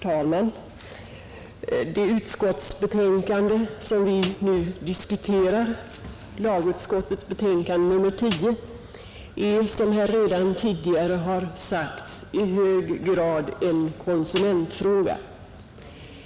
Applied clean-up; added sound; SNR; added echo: none; Snare drum; 16 dB; none.